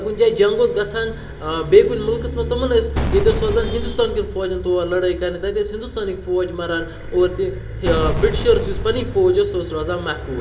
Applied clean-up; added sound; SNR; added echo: none; Boom; 5 dB; reverberation time 1.8 s.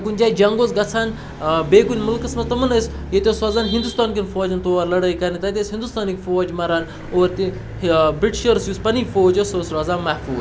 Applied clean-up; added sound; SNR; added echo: none; none; none; none.